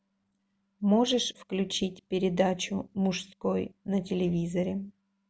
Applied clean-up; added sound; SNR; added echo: none; none; none; none.